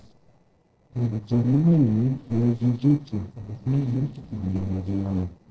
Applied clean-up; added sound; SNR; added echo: neural separator model SepFormer DNS4.